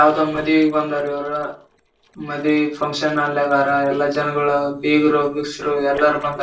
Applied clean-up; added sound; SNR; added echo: neural separator model SepFormer DNS4.